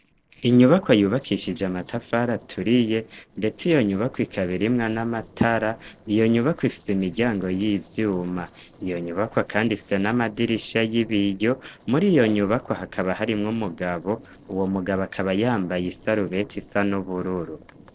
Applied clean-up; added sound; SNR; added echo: neural separator model SepFormer DNS4.